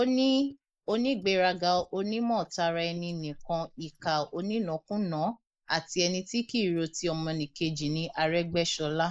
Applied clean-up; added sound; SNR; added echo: neural mask model Resemble Enhance denoiser.